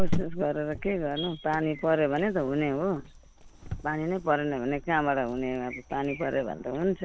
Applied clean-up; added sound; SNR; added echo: none; Cricket; 5 dB; none.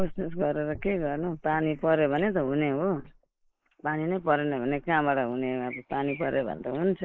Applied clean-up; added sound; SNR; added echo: neural mask model Resemble Enhance denoiser.